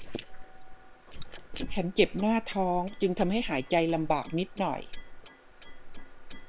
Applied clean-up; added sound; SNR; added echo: neural separator model SepFormer WHAM!.